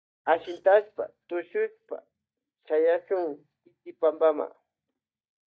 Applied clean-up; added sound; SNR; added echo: neural mask model DeepFilterNet 3.